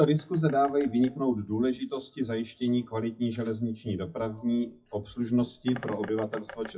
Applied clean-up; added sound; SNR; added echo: classical method WPE with log-MMSE.